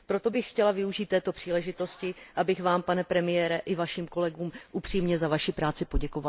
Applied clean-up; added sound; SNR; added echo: none; none; none; none.